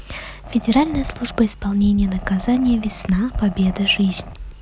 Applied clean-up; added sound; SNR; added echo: none; Growling; 18 dB; none.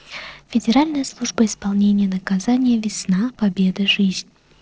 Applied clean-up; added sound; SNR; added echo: neural separator model SepFormer DNS4.